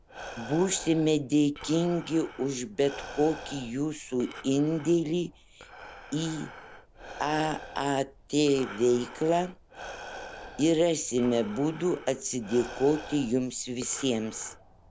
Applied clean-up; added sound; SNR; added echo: none; Breathing; 16 dB; none.